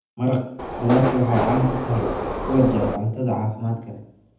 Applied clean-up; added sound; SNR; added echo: none; Subway, metro, underground; 3 dB; reverberation time 0.8 s.